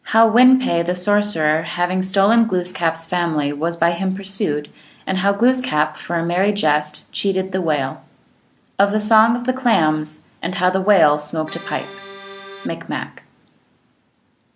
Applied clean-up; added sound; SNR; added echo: none; Accordion; 16 dB; none.